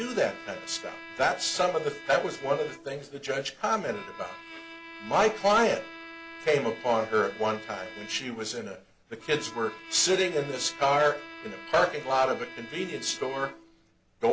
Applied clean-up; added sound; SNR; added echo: none; Bowed string instrument; 16 dB; none.